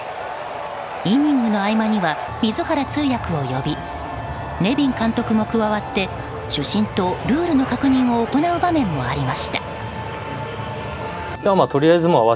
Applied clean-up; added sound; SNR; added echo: none; Wind instrument, woodwind instrument; 19 dB; none.